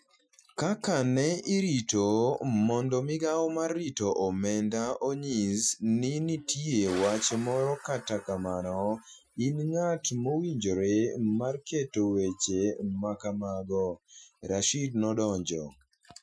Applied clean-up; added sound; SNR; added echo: classical method Wiener filter.